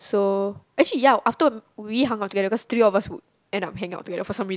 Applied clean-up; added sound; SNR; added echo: none; none; none; none.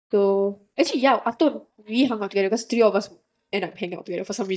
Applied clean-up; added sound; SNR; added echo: neural mask model DeepFilterNet 3.